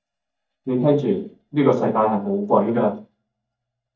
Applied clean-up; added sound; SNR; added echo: neural mask model DeepFilterNet 3.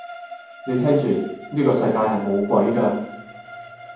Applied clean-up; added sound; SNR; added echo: none; Bowed string instrument; 17 dB; reverberation time 1.2 s.